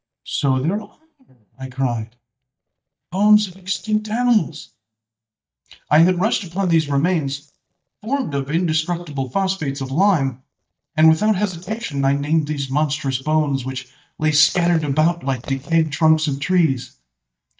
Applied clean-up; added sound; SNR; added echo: neural mask model DeepFilterNet 3.